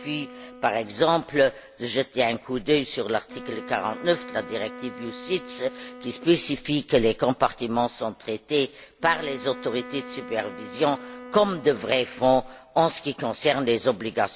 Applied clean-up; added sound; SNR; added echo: none; Wind instrument, woodwind instrument; 17 dB; none.